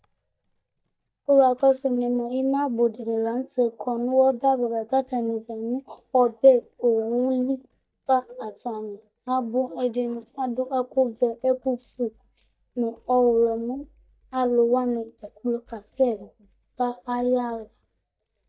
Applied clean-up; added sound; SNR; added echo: neural mask model DeepFilterNet 3.